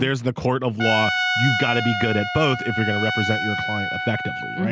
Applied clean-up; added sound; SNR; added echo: none; Trumpet; 2 dB; none.